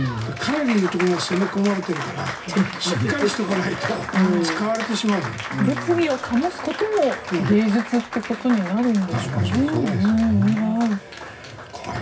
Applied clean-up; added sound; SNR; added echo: none; Applause; 10 dB; reverberation time 0.4 s.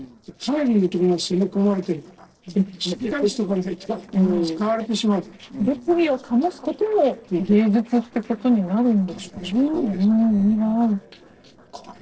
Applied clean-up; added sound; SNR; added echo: neural separator model SepFormer DNS4.